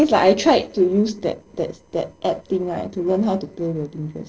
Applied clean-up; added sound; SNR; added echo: neural separator model SepFormer DNS4.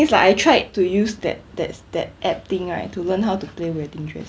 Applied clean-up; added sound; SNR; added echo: none; none; none; none.